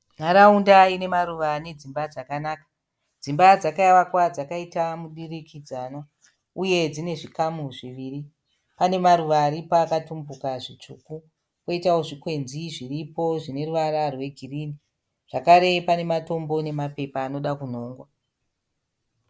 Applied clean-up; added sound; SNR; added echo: none; none; none; none.